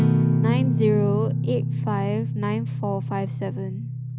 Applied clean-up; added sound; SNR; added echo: none; Guitar; -4 dB; none.